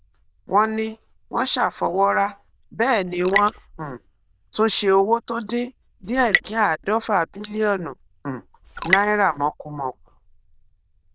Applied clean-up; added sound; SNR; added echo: neural diffusion model UNIVERSE++.